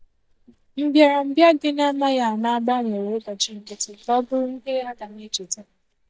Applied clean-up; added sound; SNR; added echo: neural mask model DeepFilterNet 3.